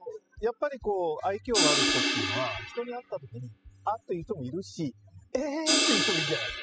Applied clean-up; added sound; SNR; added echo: classical method spectral subtraction.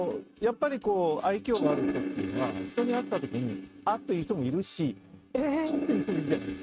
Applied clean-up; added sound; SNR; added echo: neural mask model RNNoise.